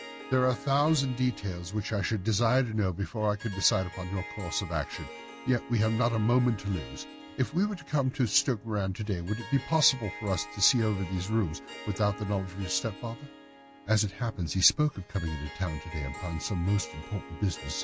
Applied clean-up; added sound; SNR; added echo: none; Harp; 15 dB; none.